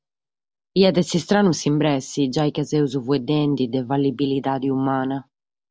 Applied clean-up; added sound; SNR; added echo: none; none; none; none.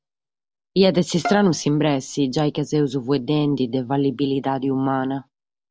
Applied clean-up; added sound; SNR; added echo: none; Bowed string instrument; 15 dB; none.